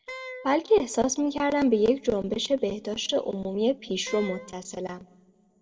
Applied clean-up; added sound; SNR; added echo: none; Wind instrument, woodwind instrument; 16 dB; reverberation time 0.3 s.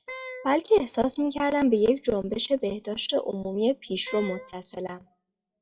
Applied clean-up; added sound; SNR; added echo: classical method WPE with log-MMSE.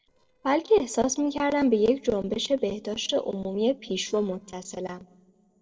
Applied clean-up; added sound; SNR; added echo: neural separator model SepFormer DNS4.